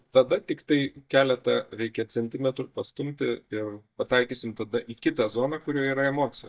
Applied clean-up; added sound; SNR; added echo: neural mask model DeepFilterNet 3.